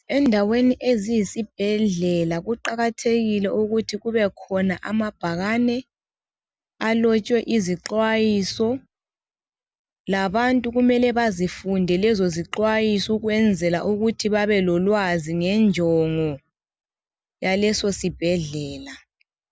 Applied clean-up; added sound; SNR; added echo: none; none; none; none.